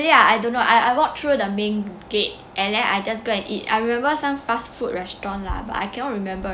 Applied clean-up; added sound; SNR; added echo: none; none; none; none.